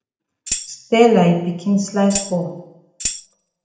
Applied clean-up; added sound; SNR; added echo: none; Tambourine; 8 dB; reverberation time 0.8 s.